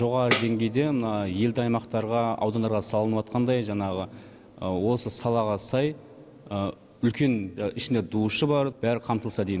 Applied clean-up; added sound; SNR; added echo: none; Tambourine; -3 dB; none.